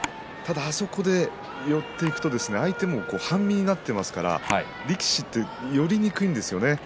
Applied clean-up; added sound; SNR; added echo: none; Camera; 17 dB; none.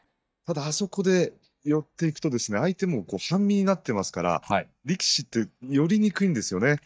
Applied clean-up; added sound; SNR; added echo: neural mask model DeepFilterNet 3.